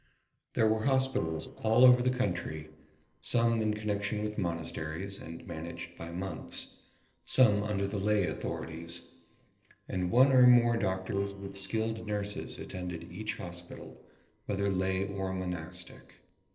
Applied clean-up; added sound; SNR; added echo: neural separator model SepFormer DNS4.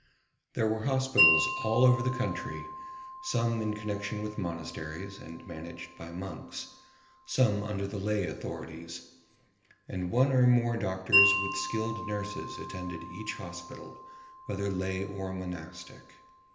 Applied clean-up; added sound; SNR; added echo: none; Wind chime; 4 dB; reverberation time 1.4 s.